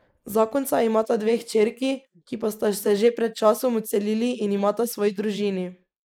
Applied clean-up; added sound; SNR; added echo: neural mask model Resemble Enhance denoiser.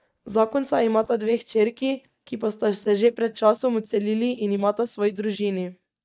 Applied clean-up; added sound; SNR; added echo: neural mask model DeepFilterNet 3.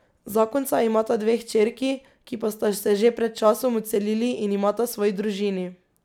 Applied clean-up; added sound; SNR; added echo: none; none; none; none.